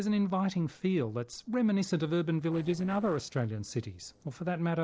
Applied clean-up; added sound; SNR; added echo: neural separator model SepFormer DNS4.